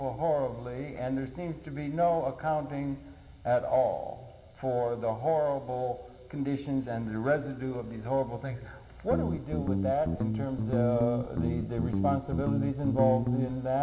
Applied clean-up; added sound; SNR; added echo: none; Guitar; 0 dB; reverberation time 1.5 s.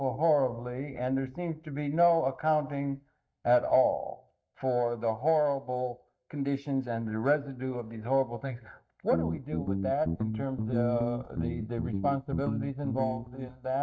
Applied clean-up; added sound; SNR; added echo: neural mask model DeepFilterNet 3.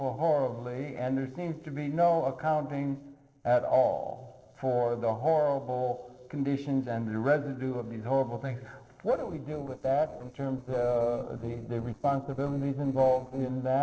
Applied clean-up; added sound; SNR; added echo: neural separator model SepFormer DNS4.